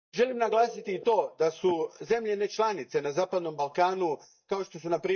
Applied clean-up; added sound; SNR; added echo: neural mask model DeepFilterNet 3.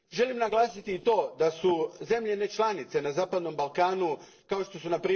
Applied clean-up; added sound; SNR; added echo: neural separator model SepFormer DNS4.